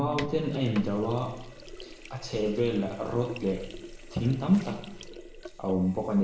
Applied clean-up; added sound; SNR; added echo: none; Sink (filling or washing); 14 dB; reverberation time 0.9 s.